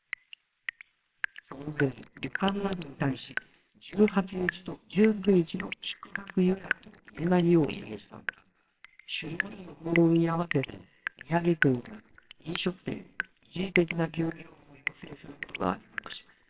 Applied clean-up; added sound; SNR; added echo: neural separator model SepFormer WHAMR!.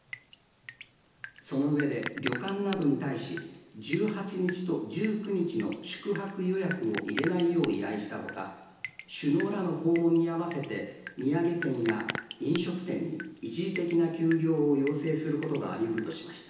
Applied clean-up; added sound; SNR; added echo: none; Drip; 14 dB; reverberation time 0.9 s.